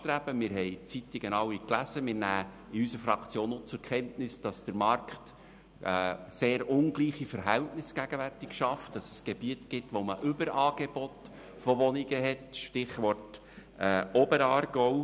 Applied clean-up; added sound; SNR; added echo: none; none; none; none.